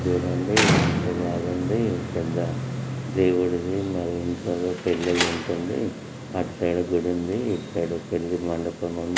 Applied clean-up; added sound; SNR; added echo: none; Slam; 6 dB; none.